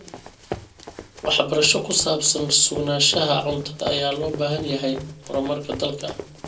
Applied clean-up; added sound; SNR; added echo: none; Run; 13 dB; reverberation time 0.2 s.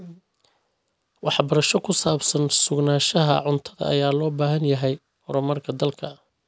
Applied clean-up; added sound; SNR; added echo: none; none; none; none.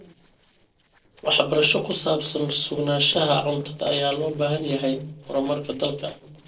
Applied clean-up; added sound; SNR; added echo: neural separator model SepFormer DNS4.